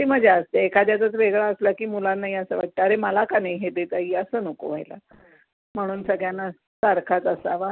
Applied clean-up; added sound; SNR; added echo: none; none; none; none.